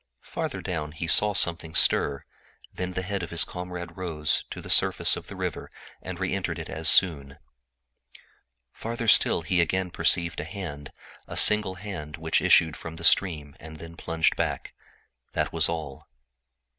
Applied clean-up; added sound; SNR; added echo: none; none; none; none.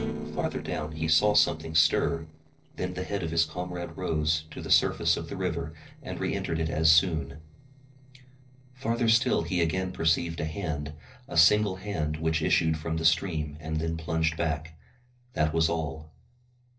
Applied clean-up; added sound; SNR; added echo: neural separator model SepFormer DNS4.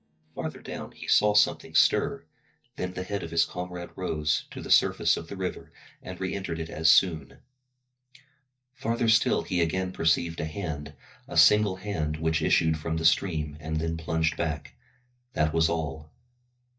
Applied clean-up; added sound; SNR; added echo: neural mask model DeepFilterNet 3.